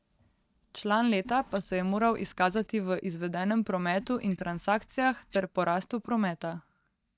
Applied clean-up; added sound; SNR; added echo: neural mask model DeepFilterNet 3.